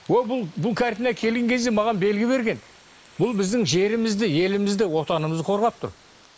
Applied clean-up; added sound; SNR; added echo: neural mask model Resemble Enhance denoiser.